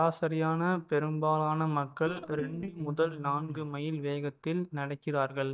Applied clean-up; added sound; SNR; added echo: neural mask model DeepFilterNet 3.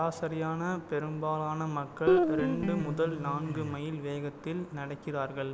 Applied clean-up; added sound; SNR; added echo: none; Guitar; -3 dB; none.